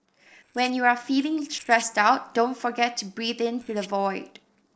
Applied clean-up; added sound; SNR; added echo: neural separator model SepFormer DNS4.